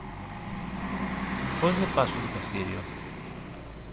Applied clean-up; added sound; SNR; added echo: none; Bus; 1 dB; none.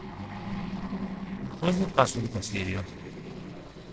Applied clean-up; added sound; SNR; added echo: neural separator model SepFormer DNS4.